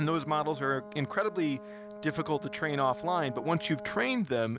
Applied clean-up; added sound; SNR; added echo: none; Brass instrument; 13 dB; none.